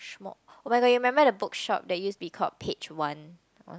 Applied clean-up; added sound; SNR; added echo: none; none; none; none.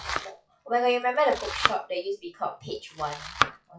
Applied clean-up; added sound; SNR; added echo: classical method WPE with log-MMSE.